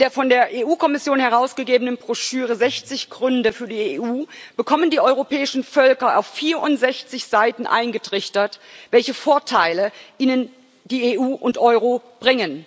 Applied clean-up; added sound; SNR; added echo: none; none; none; none.